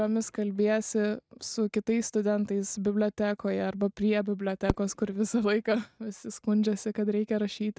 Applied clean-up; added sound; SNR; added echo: neural mask model RNNoise.